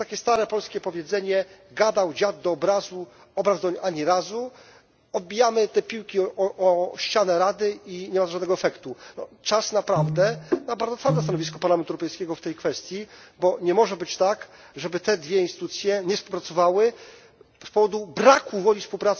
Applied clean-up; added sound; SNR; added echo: none; Piano; 5 dB; none.